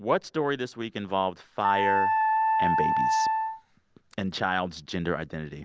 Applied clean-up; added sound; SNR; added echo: none; Wind instrument, woodwind instrument; -4 dB; none.